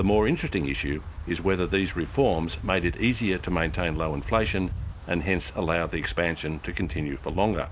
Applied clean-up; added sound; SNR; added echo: none; Wind; 9 dB; none.